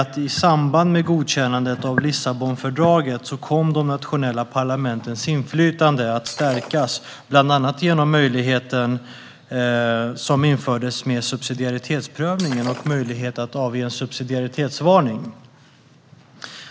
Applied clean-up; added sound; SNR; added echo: none; Shatter; 16 dB; none.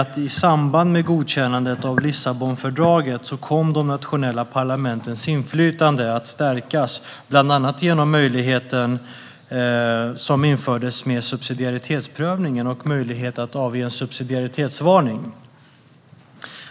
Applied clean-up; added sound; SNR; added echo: none; none; none; none.